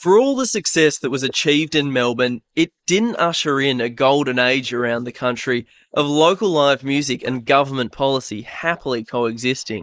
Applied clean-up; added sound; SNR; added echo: neural mask model Resemble Enhance denoiser.